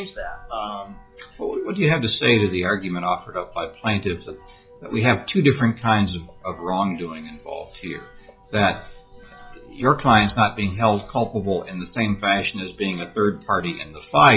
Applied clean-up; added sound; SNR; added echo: classical method log-MMSE.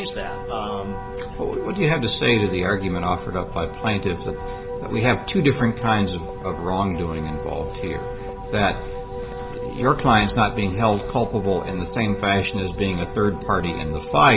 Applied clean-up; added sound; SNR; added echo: none; Wind instrument, woodwind instrument; 10 dB; none.